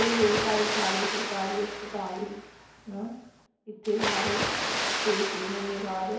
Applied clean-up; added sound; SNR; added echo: none; Water; 1 dB; reverberation time 2.2 s.